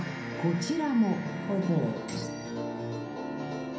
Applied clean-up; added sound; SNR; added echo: none; Trumpet; 19 dB; reverberation time 0.6 s.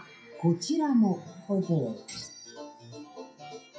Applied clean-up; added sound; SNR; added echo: classical method WPE with log-MMSE.